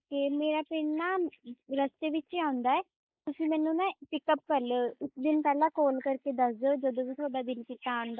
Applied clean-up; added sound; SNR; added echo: neural mask model Resemble Enhance denoiser.